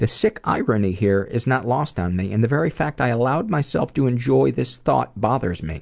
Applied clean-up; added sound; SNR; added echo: none; none; none; none.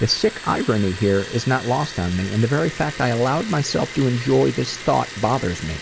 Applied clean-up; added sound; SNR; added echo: none; Liquid; 14 dB; none.